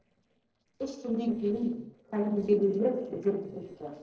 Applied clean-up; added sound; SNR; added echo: neural separator model SepFormer DNS4.